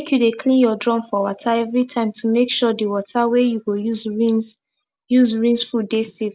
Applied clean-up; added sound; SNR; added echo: none; none; none; none.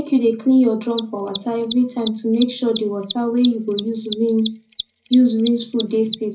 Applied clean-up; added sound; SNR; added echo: none; Mechanisms; 15 dB; reverberation time 0.4 s.